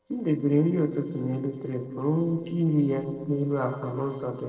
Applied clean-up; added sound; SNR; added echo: neural separator model SepFormer DNS4.